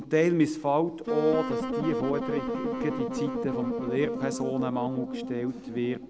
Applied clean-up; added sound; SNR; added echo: none; Wind instrument, woodwind instrument; 3 dB; none.